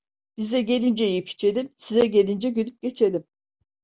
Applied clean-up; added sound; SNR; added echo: none; none; none; none.